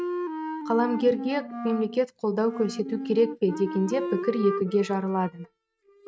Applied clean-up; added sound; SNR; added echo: neural mask model RNNoise.